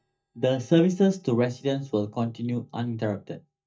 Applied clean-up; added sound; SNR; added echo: neural mask model DeepFilterNet 3.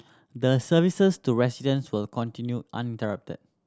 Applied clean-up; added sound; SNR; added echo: none; none; none; none.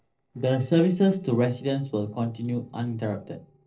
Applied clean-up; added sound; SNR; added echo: neural separator model SepFormer DNS4.